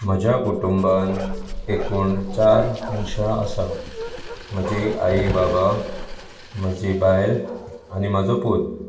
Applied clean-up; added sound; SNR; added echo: none; Bark; 10 dB; reverberation time 0.2 s.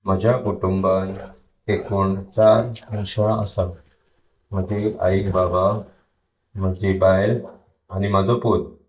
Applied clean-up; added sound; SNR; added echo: neural mask model DeepFilterNet 3.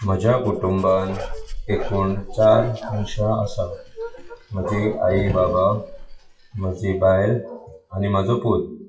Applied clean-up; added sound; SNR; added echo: classical method WPE with log-MMSE.